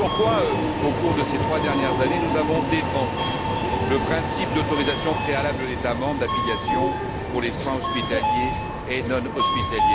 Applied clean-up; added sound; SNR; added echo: none; Subway, metro, underground; -2 dB; none.